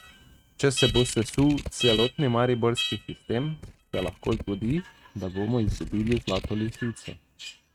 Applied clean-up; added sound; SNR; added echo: neural mask model RNNoise.